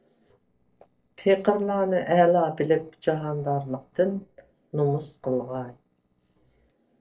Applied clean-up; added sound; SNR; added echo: neural separator model SepFormer DNS4.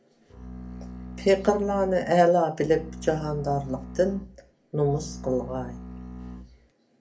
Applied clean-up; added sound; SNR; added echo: none; Bowed string instrument; 13 dB; reverberation time 0.3 s.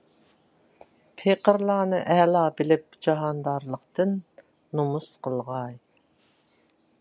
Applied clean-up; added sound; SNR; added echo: none; none; none; none.